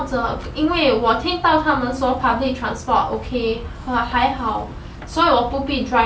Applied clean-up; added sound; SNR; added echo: none; Accelerating, revving, vroom; 19 dB; none.